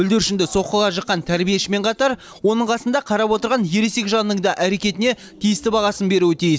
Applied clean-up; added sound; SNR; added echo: none; none; none; none.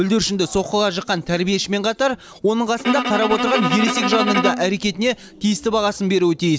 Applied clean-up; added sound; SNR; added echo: none; Bowed string instrument; 3 dB; none.